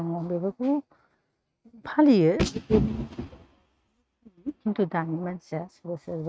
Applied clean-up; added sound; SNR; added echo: neural mask model RNNoise.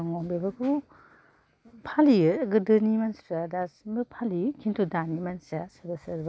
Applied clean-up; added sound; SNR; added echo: none; none; none; none.